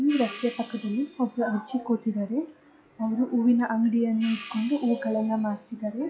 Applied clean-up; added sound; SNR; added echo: classical method log-MMSE.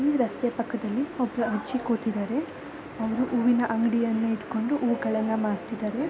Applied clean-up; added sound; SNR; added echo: none; none; none; none.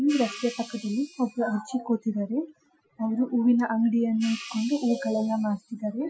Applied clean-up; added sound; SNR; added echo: classical method Wiener filter.